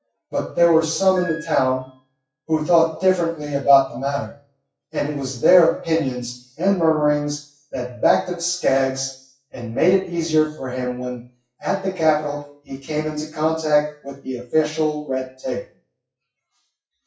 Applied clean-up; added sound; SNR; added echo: classical method WPE with log-MMSE.